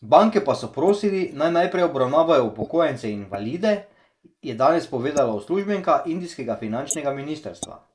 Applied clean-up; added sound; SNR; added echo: neural mask model Resemble Enhance denoiser.